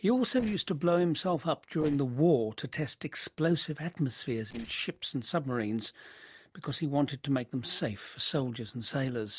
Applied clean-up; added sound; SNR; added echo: neural separator model SepFormer DNS4.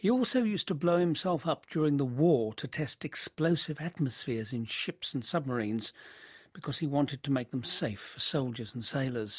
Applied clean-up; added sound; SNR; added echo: none; none; none; none.